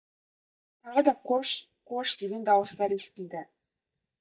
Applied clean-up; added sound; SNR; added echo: neural mask model DeepFilterNet 3.